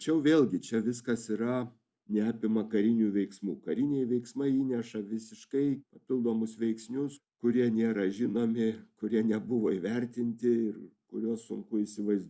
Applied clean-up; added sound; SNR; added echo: none; none; none; none.